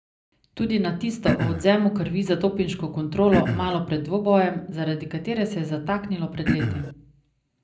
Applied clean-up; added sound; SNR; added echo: none; Cough; 0 dB; reverberation time 0.5 s.